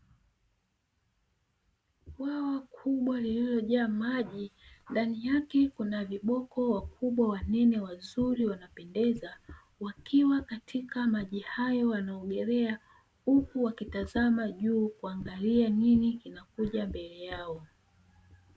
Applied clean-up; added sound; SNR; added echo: none; none; none; none.